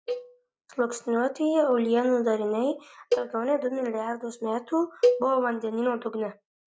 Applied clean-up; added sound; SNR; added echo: neural mask model DeepFilterNet 3.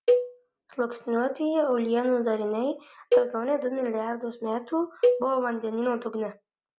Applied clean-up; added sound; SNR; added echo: none; Cowbell; 1 dB; none.